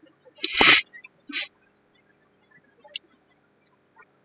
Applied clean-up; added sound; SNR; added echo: classical method spectral subtraction.